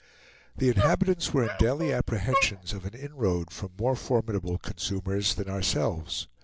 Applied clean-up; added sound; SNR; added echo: none; Dog; 8 dB; none.